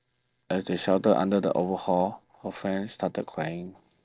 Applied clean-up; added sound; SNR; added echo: neural separator model SepFormer DNS4.